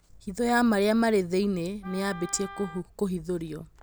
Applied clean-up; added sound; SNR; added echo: none; Wind instrument, woodwind instrument; 18 dB; none.